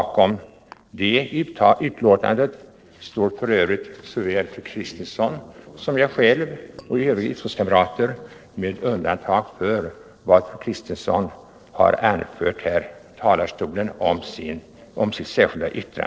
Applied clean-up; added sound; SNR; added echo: neural separator model SepFormer DNS4.